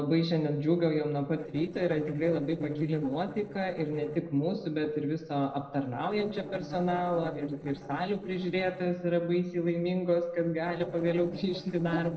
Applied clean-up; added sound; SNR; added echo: neural separator model SepFormer DNS4.